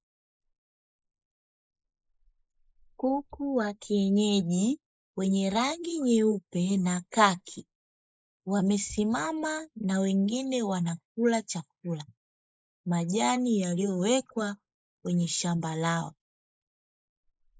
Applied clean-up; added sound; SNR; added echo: neural mask model Resemble Enhance denoiser.